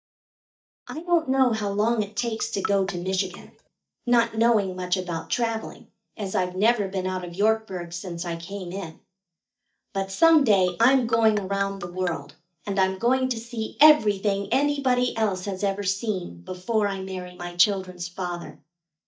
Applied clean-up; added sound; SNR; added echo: neural mask model DeepFilterNet 3.